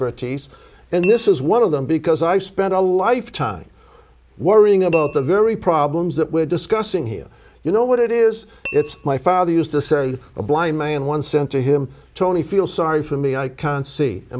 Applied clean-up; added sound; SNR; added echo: none; Tap / Glass; 17 dB; none.